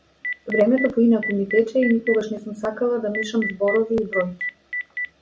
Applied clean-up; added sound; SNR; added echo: none; Telephone; 9 dB; none.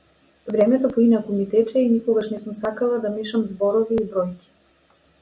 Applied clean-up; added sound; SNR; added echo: none; none; none; none.